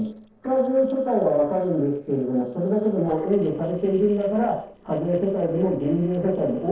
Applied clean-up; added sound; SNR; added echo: neural separator model SepFormer DNS4.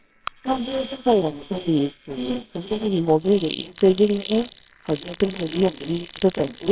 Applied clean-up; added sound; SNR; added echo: neural separator model SepFormer WHAMR!.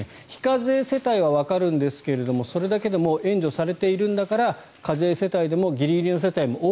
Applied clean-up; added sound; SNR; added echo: none; none; none; none.